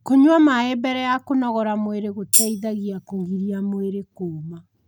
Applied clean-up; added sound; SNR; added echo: none; Tambourine; 2 dB; none.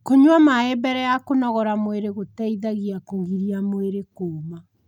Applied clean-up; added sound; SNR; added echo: none; none; none; none.